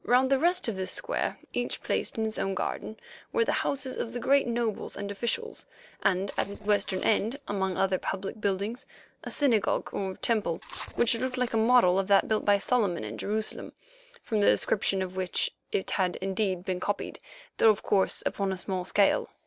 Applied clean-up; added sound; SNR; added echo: neural separator model SepFormer DNS4.